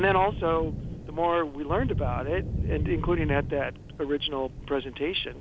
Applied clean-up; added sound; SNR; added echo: none; Thunder / Rain; 4 dB; none.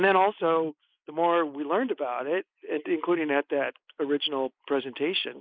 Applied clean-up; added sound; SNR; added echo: neural mask model Resemble Enhance denoiser.